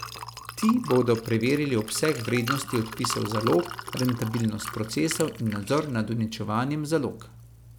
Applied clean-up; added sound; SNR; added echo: none; Liquid; 10 dB; none.